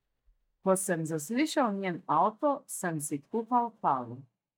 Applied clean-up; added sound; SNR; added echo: neural mask model DeepFilterNet 3.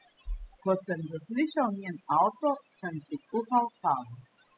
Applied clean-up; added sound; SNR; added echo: classical method spectral subtraction.